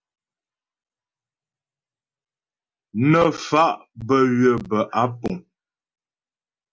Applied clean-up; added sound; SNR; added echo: none; none; none; none.